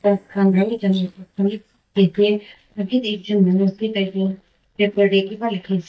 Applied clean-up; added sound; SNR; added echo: neural mask model DeepFilterNet 3.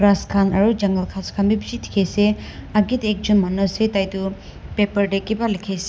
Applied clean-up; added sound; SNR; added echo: none; none; none; none.